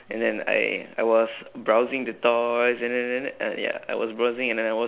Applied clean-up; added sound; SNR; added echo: none; none; none; none.